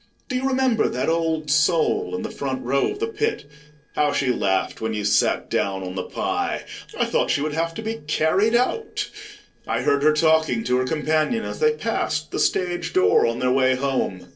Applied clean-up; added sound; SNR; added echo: neural separator model SepFormer DNS4.